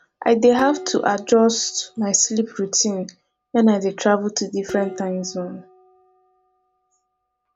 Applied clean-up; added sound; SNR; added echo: none; Dishes, pots, and pans; 19 dB; none.